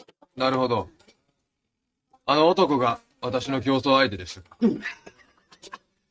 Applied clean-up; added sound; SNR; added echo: neural mask model RNNoise.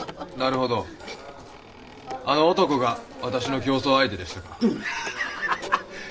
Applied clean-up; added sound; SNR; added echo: none; Telephone; 13 dB; none.